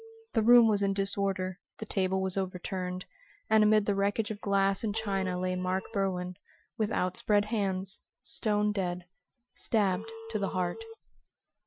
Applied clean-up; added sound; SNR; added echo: classical method Wiener filter.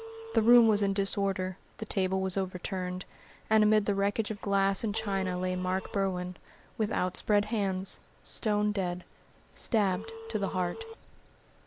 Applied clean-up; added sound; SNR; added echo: none; Telephone; 18 dB; none.